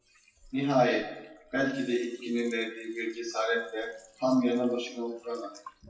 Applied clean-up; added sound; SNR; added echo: classical method WPE with log-MMSE.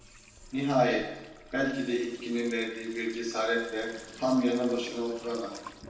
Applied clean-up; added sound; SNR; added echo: none; Sink (filling or washing) / Water tap, faucet; 19 dB; reverberation time 0.9 s.